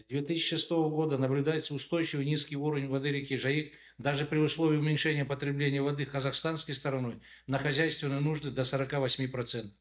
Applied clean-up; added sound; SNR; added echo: neural mask model DeepFilterNet 3.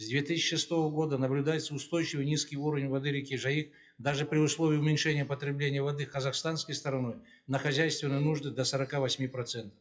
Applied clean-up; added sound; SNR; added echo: classical method WPE with log-MMSE.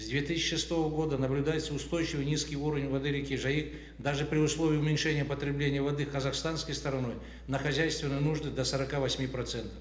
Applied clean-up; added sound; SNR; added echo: none; Musical instrument; 15 dB; reverberation time 0.8 s.